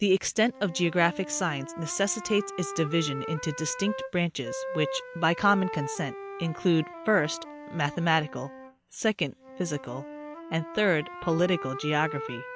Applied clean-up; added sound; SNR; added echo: none; Wind instrument, woodwind instrument; 11 dB; none.